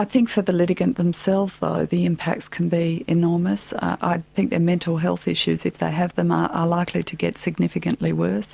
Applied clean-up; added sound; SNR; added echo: none; none; none; none.